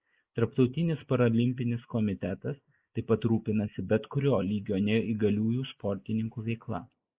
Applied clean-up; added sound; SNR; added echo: neural mask model Resemble Enhance denoiser.